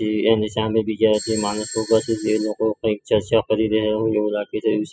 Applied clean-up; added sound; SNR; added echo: classical method spectral subtraction.